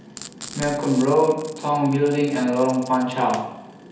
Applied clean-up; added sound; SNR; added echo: none; Frying (food); 19 dB; reverberation time 0.8 s.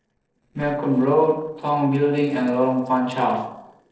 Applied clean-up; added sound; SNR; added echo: neural separator model SepFormer DNS4.